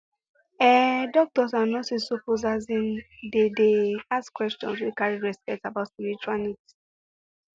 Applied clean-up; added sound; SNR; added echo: none; none; none; none.